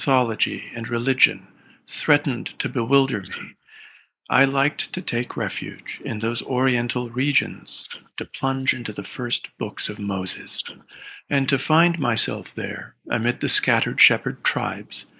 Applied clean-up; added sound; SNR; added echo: neural mask model Resemble Enhance denoiser.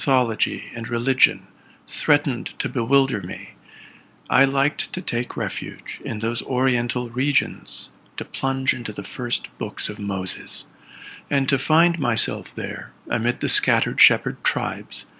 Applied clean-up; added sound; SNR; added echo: none; none; none; none.